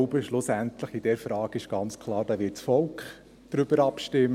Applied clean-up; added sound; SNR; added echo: none; none; none; none.